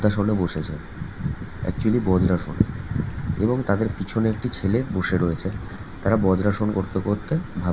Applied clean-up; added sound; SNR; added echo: none; Tick; 16 dB; reverberation time 0.6 s.